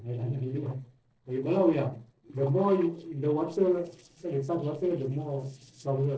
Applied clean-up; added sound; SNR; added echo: neural separator model SepFormer DNS4.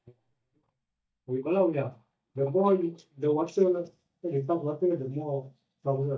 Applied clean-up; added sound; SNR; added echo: neural mask model DeepFilterNet 3.